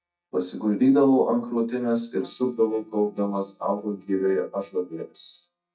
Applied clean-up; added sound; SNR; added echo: neural mask model DeepFilterNet 3.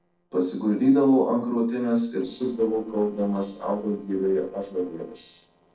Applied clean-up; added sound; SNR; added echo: neural separator model SepFormer DNS4.